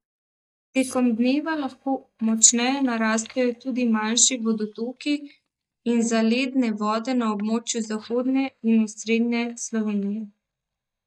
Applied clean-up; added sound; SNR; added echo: neural mask model DeepFilterNet 3.